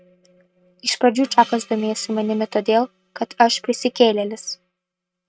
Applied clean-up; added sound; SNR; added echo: neural mask model RNNoise.